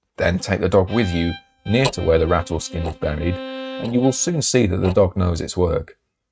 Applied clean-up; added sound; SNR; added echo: neural mask model RNNoise.